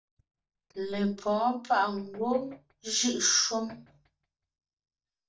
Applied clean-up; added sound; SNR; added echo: neural mask model DeepFilterNet 3.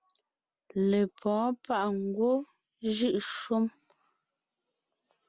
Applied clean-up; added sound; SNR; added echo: none; none; none; none.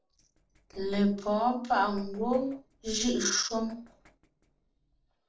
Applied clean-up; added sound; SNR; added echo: neural separator model SepFormer DNS4.